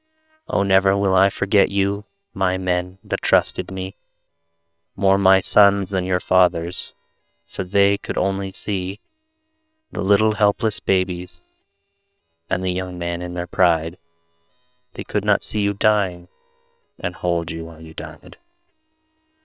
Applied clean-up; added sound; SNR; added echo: neural separator model SepFormer WHAM!.